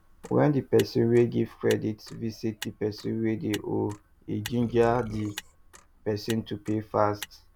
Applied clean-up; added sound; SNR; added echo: none; Burping, eructation + Motor vehicle (road); 18 dB; none.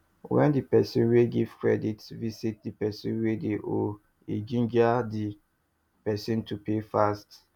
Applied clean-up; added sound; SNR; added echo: none; none; none; none.